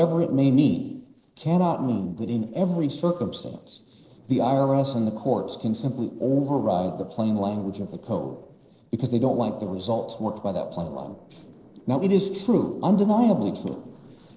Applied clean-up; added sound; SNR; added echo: neural separator model SepFormer DNS4.